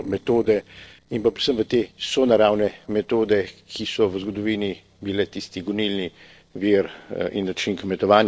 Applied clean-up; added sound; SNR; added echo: neural separator model SepFormer DNS4.